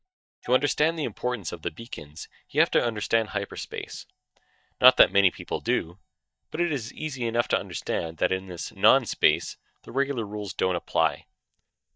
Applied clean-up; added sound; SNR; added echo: neural mask model DeepFilterNet 3.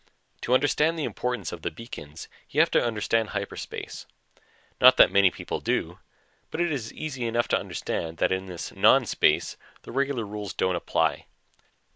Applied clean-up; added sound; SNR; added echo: none; none; none; none.